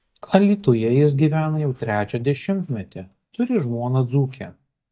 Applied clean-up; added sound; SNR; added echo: neural mask model DeepFilterNet 3.